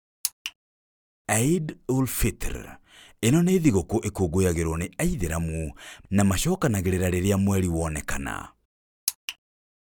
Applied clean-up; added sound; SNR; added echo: none; none; none; none.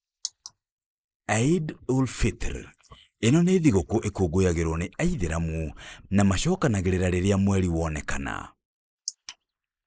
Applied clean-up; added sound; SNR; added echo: neural mask model Resemble Enhance denoiser.